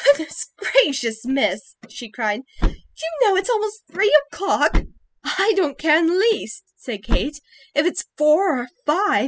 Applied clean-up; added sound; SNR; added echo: classical method spectral subtraction.